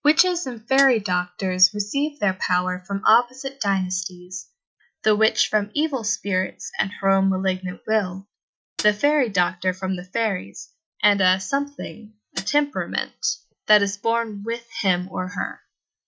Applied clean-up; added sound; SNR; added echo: classical method Wiener filter.